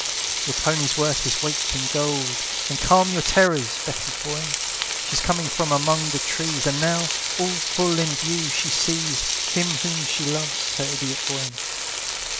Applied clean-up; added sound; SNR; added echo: none; Frying (food); 0 dB; none.